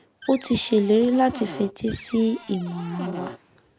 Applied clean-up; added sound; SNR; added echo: none; Cupboard open or close; 15 dB; none.